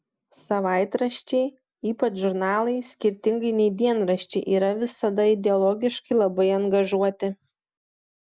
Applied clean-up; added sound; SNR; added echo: none; none; none; none.